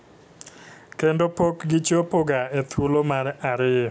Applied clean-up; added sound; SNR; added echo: none; none; none; none.